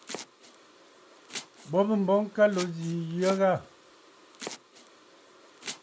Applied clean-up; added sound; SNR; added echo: none; Domestic sounds, home sounds; 15 dB; none.